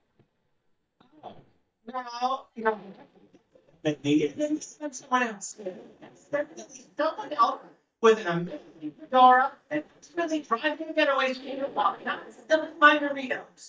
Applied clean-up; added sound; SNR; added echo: neural mask model DeepFilterNet 3.